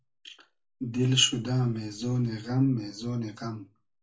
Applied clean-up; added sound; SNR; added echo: none; none; none; reverberation time 0.2 s.